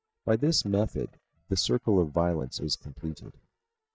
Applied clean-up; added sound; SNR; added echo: neural mask model DeepFilterNet 3.